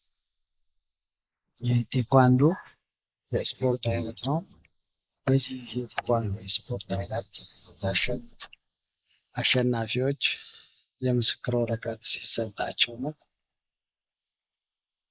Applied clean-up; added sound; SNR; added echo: neural mask model Resemble Enhance denoiser.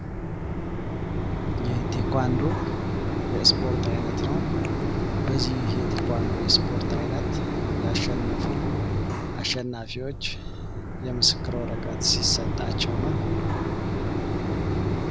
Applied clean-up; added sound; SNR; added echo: none; Mechanisms; -4 dB; none.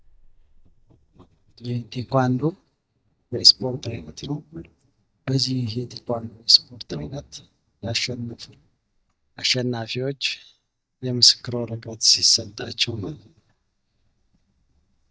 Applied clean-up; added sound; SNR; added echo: neural mask model DeepFilterNet 3.